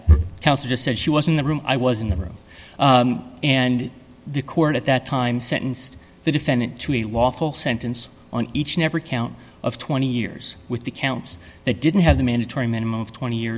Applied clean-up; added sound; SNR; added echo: none; none; none; none.